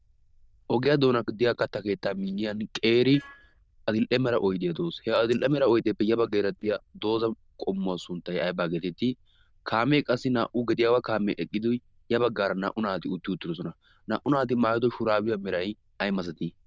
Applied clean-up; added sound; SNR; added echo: neural diffusion model UNIVERSE++.